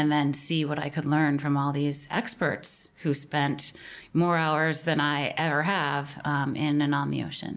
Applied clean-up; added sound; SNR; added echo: none; none; none; none.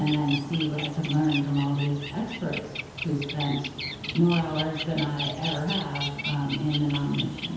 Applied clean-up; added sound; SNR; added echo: none; Bird; 8 dB; reverberation time 1.0 s.